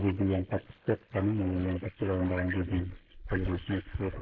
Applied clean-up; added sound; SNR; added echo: neural mask model Resemble Enhance denoiser.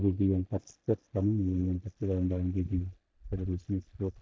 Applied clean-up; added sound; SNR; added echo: neural mask model DeepFilterNet 3.